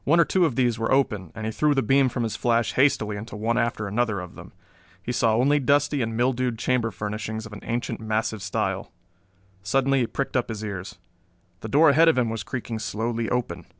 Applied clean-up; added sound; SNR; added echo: none; none; none; none.